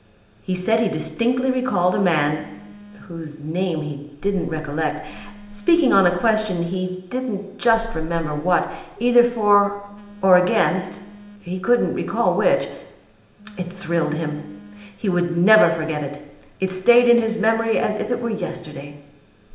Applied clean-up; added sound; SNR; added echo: none; Telephone; 19 dB; reverberation time 0.8 s.